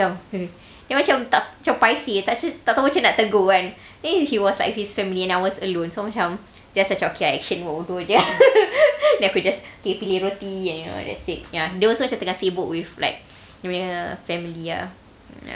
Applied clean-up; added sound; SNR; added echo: none; none; none; none.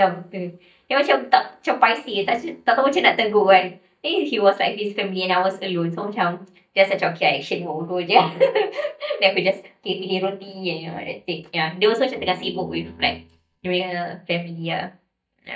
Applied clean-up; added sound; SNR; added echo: neural mask model DeepFilterNet 3.